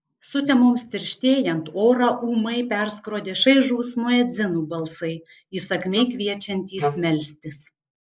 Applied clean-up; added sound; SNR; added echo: neural mask model Resemble Enhance denoiser.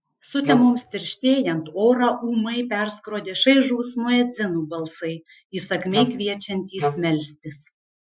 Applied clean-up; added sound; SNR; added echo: classical method Wiener filter.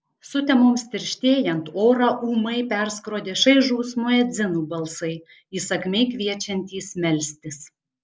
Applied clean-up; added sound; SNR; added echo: none; none; none; none.